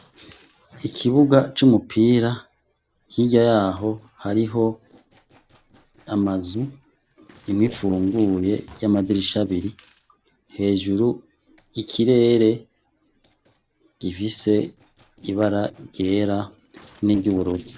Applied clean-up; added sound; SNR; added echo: neural separator model SepFormer DNS4.